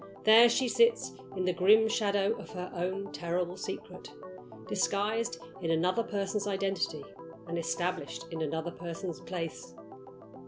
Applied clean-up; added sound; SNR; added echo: none; Organ; 15 dB; none.